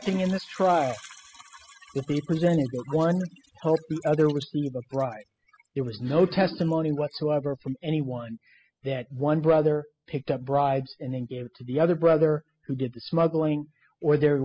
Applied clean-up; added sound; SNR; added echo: classical method spectral subtraction.